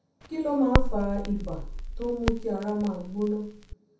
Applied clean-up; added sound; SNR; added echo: none; Crackle; 0 dB; reverberation time 0.7 s.